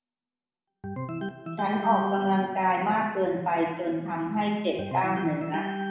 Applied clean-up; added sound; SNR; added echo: none; Organ; 8 dB; reverberation time 1.0 s.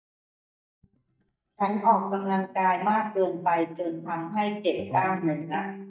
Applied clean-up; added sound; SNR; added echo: neural mask model DeepFilterNet 3.